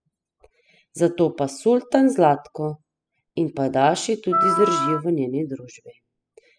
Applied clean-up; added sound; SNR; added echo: classical method spectral subtraction.